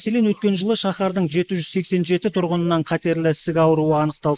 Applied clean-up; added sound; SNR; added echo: neural mask model Resemble Enhance denoiser.